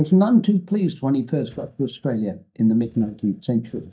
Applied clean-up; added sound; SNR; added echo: neural mask model DeepFilterNet 3.